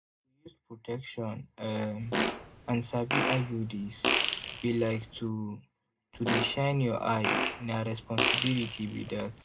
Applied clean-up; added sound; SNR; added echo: none; Fart; 0 dB; reverberation time 0.2 s.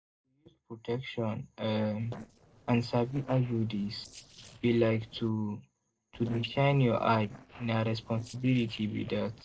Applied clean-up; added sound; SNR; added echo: neural separator model SepFormer DNS4.